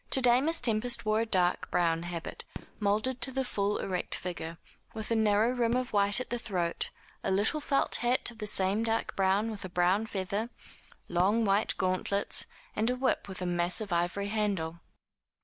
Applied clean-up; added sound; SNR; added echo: none; Fireworks; 19 dB; none.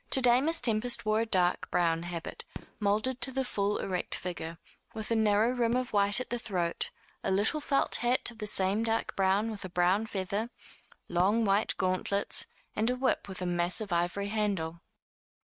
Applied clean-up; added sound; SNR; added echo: neural mask model RNNoise.